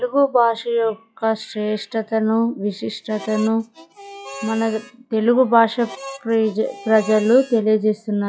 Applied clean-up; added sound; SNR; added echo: classical method log-MMSE.